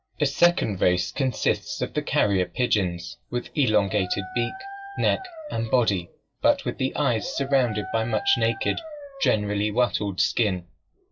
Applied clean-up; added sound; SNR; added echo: classical method log-MMSE.